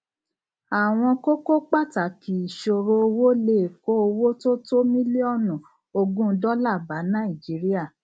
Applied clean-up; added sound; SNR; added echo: none; none; none; none.